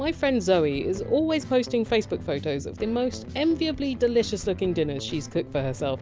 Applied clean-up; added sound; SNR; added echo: none; none; none; none.